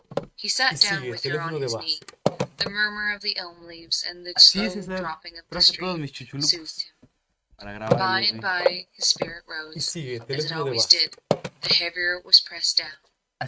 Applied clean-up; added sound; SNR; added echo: neural mask model RNNoise.